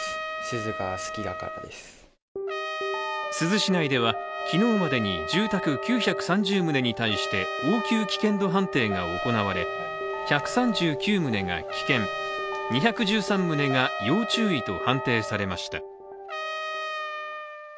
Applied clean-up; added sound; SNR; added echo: none; Trumpet; 8 dB; none.